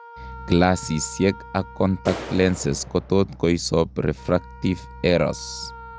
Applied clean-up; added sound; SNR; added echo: none; Wind instrument, woodwind instrument + Clapping; 17 dB; none.